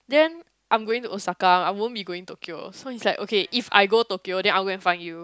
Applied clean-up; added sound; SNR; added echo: none; none; none; none.